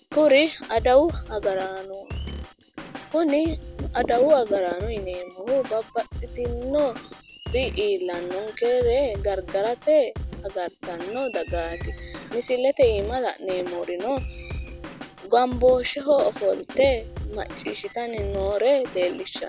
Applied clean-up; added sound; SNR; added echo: none; Drum kit; 12 dB; none.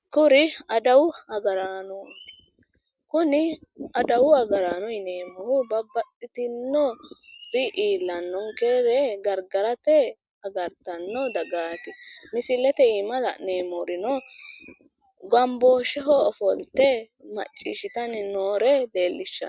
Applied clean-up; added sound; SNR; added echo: none; none; none; none.